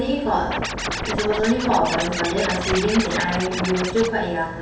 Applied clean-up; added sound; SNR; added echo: none; Scratching (performance technique); 5 dB; reverberation time 0.8 s.